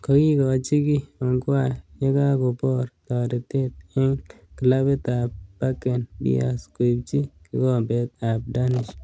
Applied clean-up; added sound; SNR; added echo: none; none; none; none.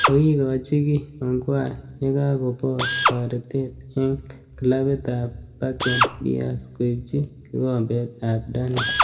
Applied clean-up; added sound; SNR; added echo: none; Drill; 5 dB; reverberation time 1.5 s.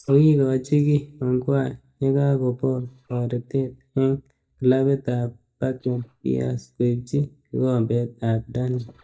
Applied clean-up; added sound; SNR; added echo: neural mask model DeepFilterNet 3.